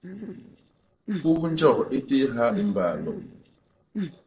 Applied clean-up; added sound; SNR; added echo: neural separator model SepFormer DNS4.